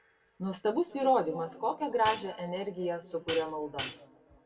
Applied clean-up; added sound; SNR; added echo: none; Hi-hat; 2 dB; reverberation time 1.4 s.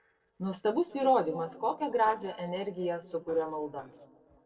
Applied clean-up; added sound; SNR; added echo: neural separator model SepFormer DNS4.